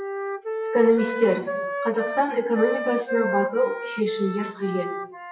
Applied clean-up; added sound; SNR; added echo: classical method WPE with log-MMSE.